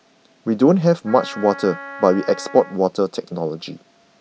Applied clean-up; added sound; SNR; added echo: none; Wind instrument, woodwind instrument; 16 dB; none.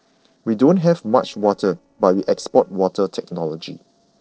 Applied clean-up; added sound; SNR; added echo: neural separator model SepFormer DNS4.